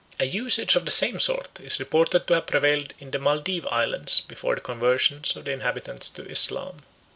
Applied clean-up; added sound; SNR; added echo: none; none; none; none.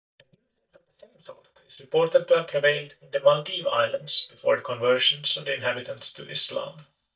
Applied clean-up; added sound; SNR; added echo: neural mask model DeepFilterNet 3.